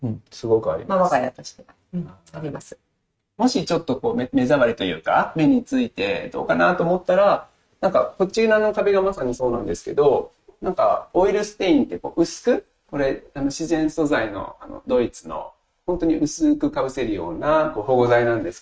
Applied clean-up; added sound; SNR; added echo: neural mask model RNNoise.